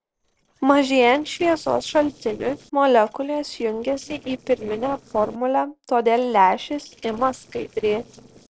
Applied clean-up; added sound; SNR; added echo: neural separator model SepFormer DNS4.